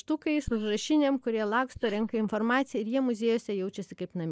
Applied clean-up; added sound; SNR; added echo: neural mask model Resemble Enhance denoiser.